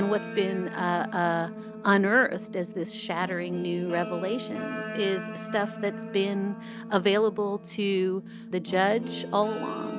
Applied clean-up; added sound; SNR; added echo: none; Guitar; 10 dB; none.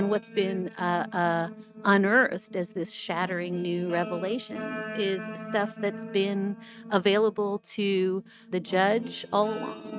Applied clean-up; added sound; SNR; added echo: neural mask model RNNoise.